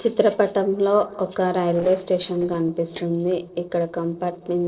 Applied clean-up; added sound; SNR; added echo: neural separator model SepFormer DNS4.